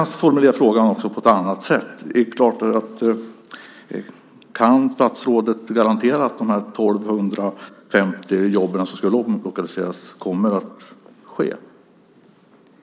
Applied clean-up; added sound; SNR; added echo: neural mask model Resemble Enhance denoiser.